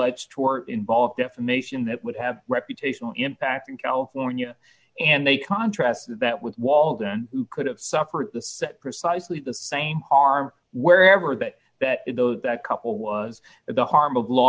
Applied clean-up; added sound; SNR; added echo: none; none; none; none.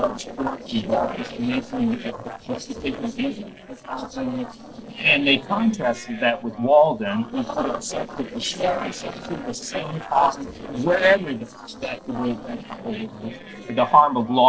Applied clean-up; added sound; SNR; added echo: neural separator model SepFormer DNS4.